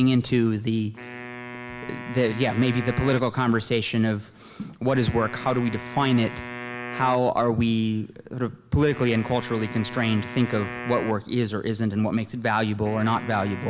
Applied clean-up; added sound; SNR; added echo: none; Wind instrument, woodwind instrument; 14 dB; none.